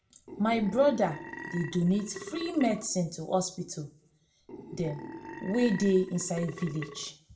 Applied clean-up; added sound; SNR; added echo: none; Burping, eructation; 13 dB; reverberation time 0.3 s.